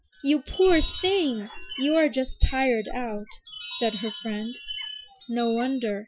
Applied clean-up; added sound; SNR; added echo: classical method Wiener filter.